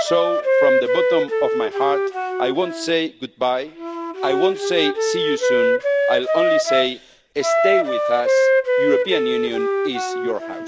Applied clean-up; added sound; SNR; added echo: none; Wind instrument, woodwind instrument; -4 dB; none.